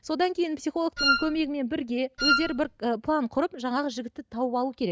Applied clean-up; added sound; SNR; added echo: none; Wind instrument, woodwind instrument; -1 dB; none.